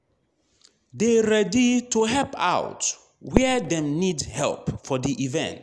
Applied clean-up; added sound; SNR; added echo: none; Fireworks; 12 dB; none.